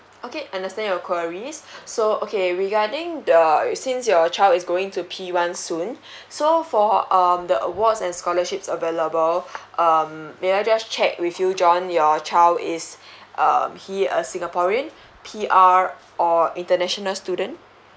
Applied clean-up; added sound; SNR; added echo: none; none; none; none.